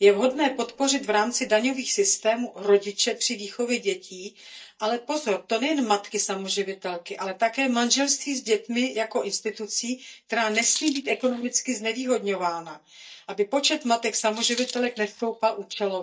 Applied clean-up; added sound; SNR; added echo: neural mask model DeepFilterNet 3.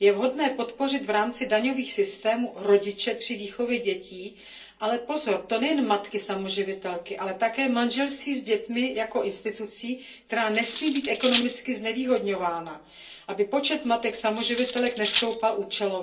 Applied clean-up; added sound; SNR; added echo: none; Cutlery, silverware; -2 dB; reverberation time 0.3 s.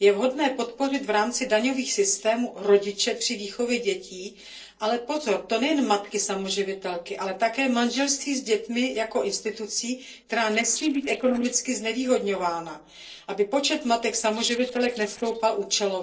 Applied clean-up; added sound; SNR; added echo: neural separator model SepFormer DNS4.